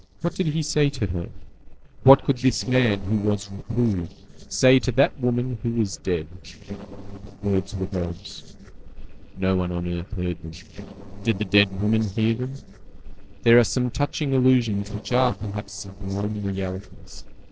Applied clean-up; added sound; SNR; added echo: neural separator model SepFormer DNS4.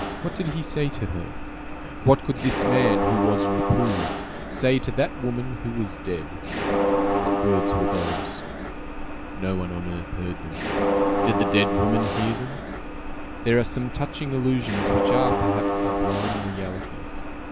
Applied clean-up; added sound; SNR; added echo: none; Mechanisms; -1 dB; none.